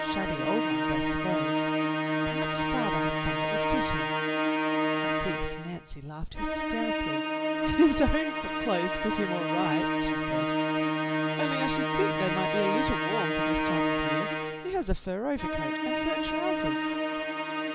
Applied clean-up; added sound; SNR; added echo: none; Musical instrument; -4 dB; none.